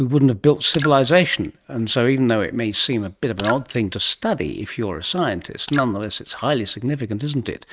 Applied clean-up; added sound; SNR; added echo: neural mask model RNNoise.